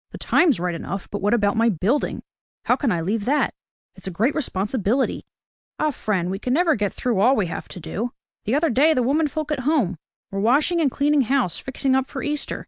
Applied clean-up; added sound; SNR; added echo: none; none; none; none.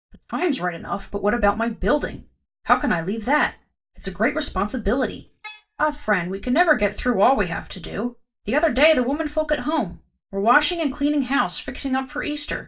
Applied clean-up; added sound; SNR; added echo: neural mask model DeepFilterNet 3.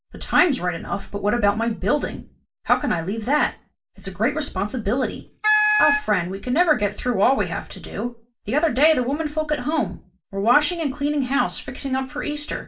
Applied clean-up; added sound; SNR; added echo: none; Wind instrument, woodwind instrument; -1 dB; reverberation time 0.2 s.